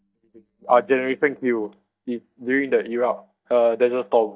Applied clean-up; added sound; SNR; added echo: neural mask model DeepFilterNet 3.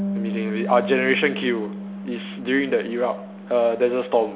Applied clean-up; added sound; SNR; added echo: none; Bass guitar; 8 dB; none.